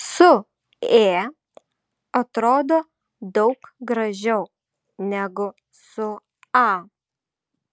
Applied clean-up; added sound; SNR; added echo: none; none; none; none.